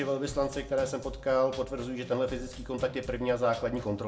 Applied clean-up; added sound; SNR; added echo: none; Drum kit; 14 dB; reverberation time 0.6 s.